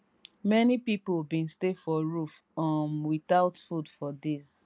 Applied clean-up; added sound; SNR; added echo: none; none; none; none.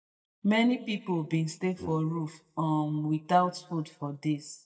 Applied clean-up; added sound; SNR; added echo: neural mask model DeepFilterNet 3.